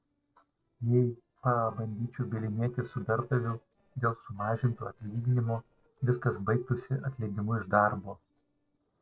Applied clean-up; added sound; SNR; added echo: neural separator model SepFormer DNS4.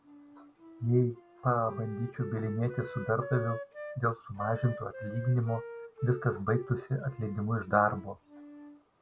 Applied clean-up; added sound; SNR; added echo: none; Wind instrument, woodwind instrument; 14 dB; none.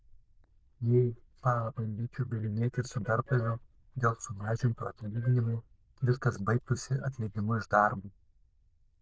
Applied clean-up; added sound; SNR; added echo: neural diffusion model UNIVERSE++.